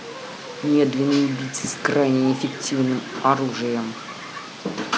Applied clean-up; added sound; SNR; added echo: none; none; none; none.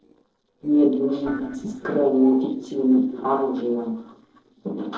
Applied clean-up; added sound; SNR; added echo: neural separator model SepFormer DNS4.